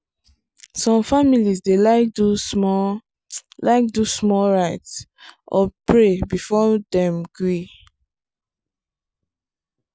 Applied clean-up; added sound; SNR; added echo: none; none; none; none.